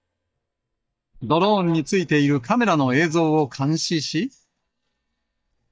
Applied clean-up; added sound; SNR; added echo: neural mask model DeepFilterNet 3.